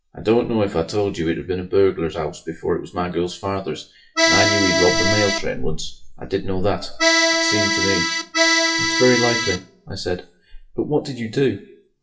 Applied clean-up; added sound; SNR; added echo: classical method WPE with log-MMSE.